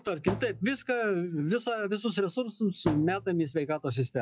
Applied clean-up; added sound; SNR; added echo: classical method log-MMSE.